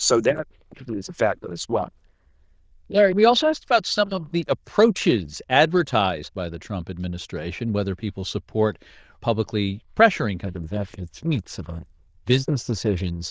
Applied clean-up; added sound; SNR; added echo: neural diffusion model UNIVERSE++.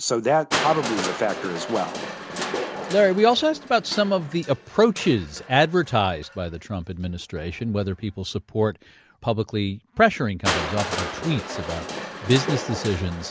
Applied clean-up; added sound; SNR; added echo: none; Crushing; 9 dB; none.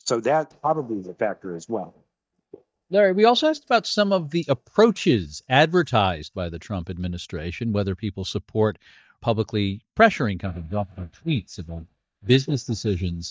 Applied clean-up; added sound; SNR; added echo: neural mask model DeepFilterNet 3.